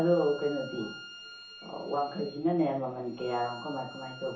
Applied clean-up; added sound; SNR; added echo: none; Bowed string instrument; 16 dB; reverberation time 0.6 s.